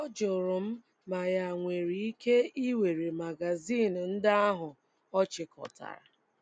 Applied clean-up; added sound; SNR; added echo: none; none; none; none.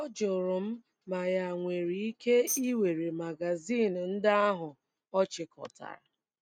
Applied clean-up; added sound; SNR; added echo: neural mask model RNNoise.